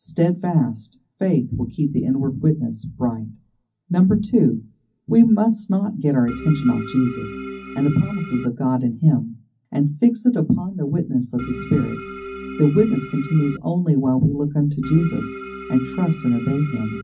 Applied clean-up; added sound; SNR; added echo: none; Organ; 12 dB; reverberation time 0.4 s.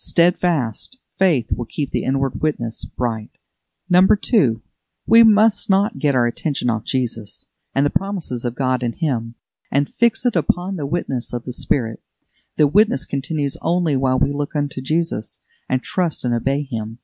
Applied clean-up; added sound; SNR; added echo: none; none; none; none.